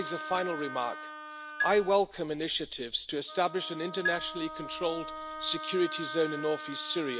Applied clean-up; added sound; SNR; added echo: none; Wind instrument, woodwind instrument + Marimba, xylophone; 8 dB; none.